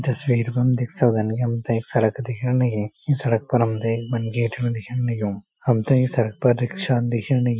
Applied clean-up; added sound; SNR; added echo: classical method Wiener filter.